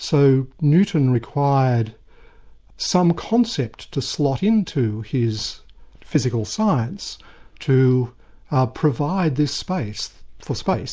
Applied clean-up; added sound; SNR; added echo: none; none; none; none.